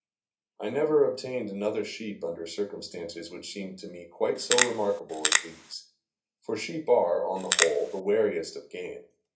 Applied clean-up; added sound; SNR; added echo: none; Crackle; -2 dB; reverberation time 0.3 s.